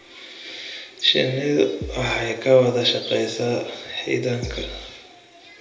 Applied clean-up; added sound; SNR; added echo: none; Bass drum; 11 dB; reverberation time 0.8 s.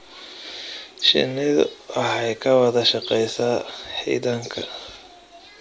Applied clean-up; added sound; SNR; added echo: none; none; none; none.